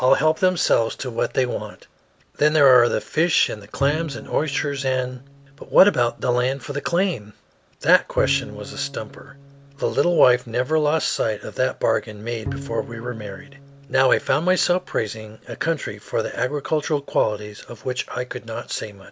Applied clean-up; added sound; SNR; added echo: none; Bowed string instrument; 14 dB; none.